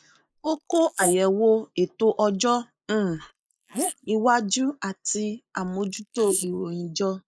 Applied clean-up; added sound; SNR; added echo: neural mask model Resemble Enhance denoiser.